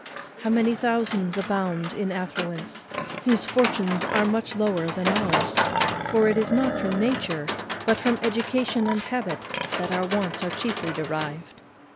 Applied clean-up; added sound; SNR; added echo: none; Livestock, farm animals, working animals; 5 dB; none.